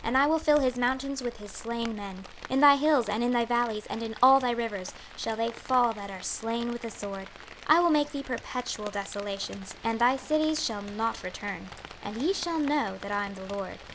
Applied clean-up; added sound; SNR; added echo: none; Rain; 17 dB; none.